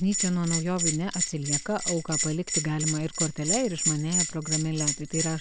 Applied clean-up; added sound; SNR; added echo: none; Bell; 1 dB; none.